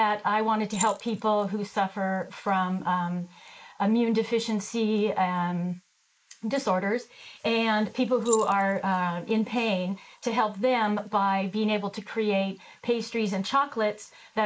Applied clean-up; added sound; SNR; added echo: neural mask model Resemble Enhance denoiser.